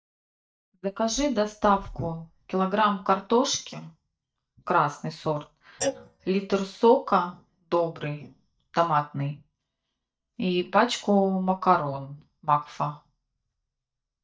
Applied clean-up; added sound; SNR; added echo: neural mask model DeepFilterNet 3.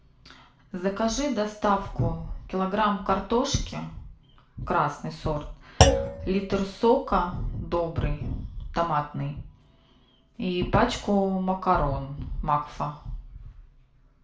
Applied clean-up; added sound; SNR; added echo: none; Thump, thud; -1 dB; reverberation time 0.4 s.